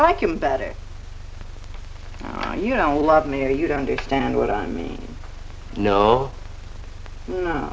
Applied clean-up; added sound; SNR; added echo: none; none; none; none.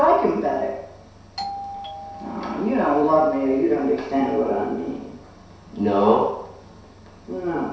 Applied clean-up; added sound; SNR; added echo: none; Doorbell; 13 dB; reverberation time 0.7 s.